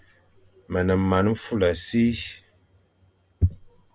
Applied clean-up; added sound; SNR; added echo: none; none; none; none.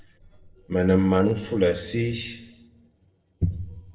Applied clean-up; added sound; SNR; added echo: neural separator model SepFormer DNS4.